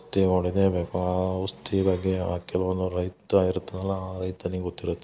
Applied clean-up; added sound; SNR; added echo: none; none; none; none.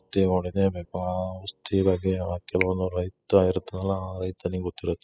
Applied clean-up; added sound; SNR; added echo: classical method spectral subtraction.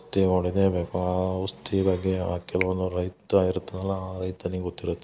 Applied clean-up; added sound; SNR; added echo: none; Finger snapping; 16 dB; none.